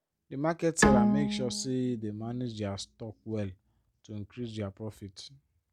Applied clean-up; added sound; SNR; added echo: none; Bowed string instrument; -3 dB; none.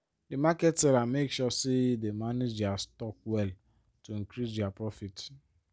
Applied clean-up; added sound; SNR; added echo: none; none; none; none.